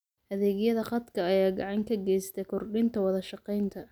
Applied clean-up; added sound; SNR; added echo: none; none; none; none.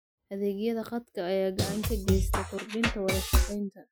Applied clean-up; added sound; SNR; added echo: classical method Wiener filter.